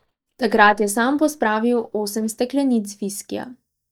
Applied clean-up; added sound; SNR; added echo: neural mask model DeepFilterNet 3.